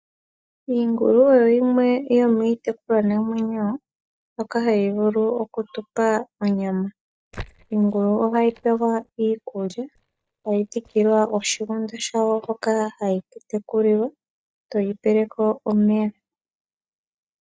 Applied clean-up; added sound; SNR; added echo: neural mask model DeepFilterNet 3.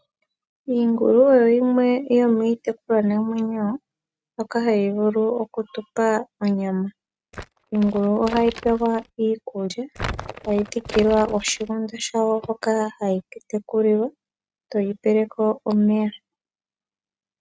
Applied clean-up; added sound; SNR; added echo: neural mask model RNNoise.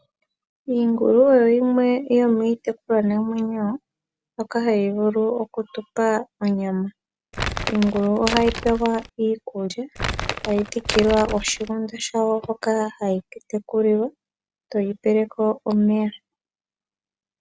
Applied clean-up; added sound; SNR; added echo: none; Crumpling, crinkling; 6 dB; none.